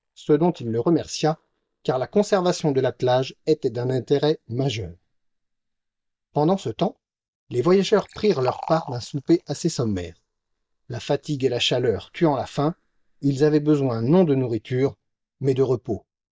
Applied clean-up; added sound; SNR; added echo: neural mask model DeepFilterNet 3.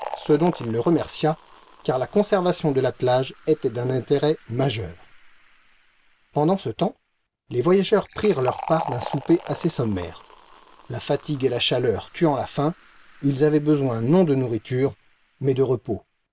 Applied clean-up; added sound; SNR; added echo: none; Fill (with liquid); 18 dB; none.